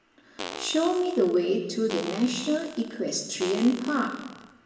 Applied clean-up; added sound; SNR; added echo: none; Fart; 13 dB; reverberation time 1.1 s.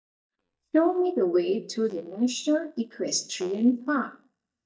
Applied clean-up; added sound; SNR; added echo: neural mask model DeepFilterNet 3.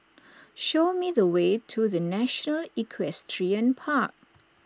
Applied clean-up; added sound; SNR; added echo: none; none; none; none.